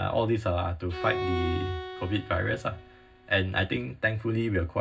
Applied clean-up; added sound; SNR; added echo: none; Bowed string instrument; 8 dB; reverberation time 0.4 s.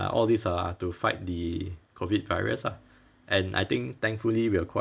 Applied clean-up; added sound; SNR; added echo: none; none; none; none.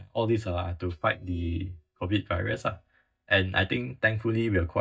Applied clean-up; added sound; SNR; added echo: neural mask model DeepFilterNet 3.